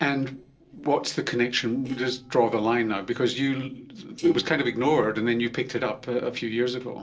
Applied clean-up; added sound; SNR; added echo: neural separator model SepFormer DNS4.